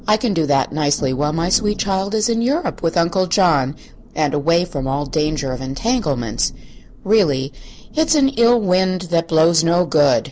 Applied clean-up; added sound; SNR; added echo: none; Thunder; 17 dB; none.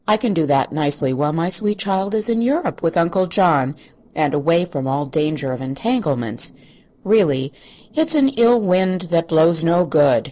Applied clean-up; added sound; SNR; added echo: neural separator model SepFormer DNS4.